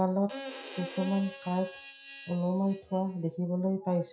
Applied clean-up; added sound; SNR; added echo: classical method WPE with log-MMSE.